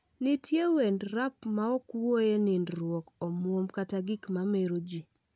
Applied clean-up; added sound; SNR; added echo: none; none; none; none.